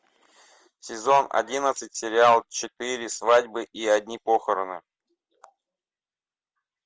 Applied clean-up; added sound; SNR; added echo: none; none; none; none.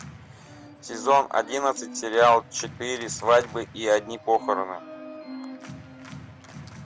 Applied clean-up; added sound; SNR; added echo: none; Organ; 15 dB; none.